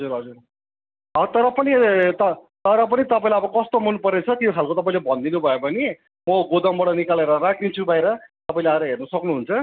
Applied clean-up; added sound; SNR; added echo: none; none; none; none.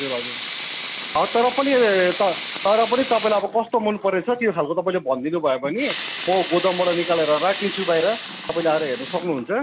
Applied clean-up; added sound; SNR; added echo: none; Sink (filling or washing) / Water tap, faucet / Liquid; 4 dB; none.